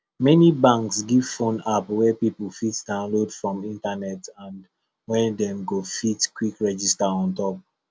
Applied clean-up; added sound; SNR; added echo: none; none; none; none.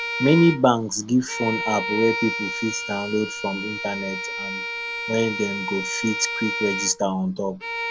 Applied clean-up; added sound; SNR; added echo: none; Bowed string instrument; 6 dB; none.